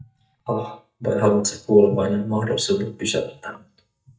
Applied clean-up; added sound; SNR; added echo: neural mask model DeepFilterNet 3.